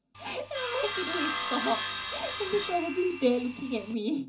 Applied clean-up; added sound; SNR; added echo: none; Sawing; 5 dB; reverberation time 0.3 s.